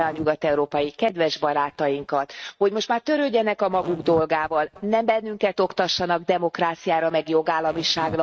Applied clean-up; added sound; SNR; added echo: neural mask model RNNoise.